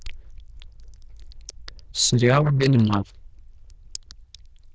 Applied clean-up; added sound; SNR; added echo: neural diffusion model UNIVERSE++.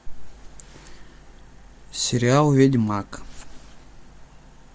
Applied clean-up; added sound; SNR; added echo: none; none; none; none.